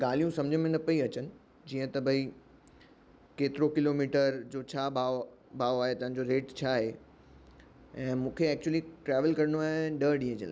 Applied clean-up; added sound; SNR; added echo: none; none; none; none.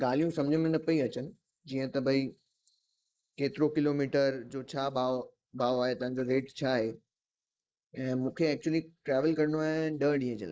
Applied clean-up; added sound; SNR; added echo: neural mask model Resemble Enhance denoiser.